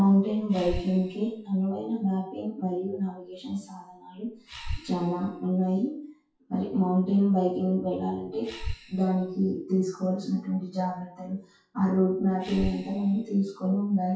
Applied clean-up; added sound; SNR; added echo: classical method WPE with log-MMSE.